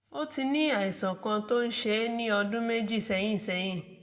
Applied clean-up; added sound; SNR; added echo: none; none; none; reverberation time 0.9 s.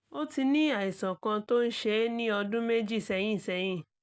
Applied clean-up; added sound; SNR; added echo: none; none; none; none.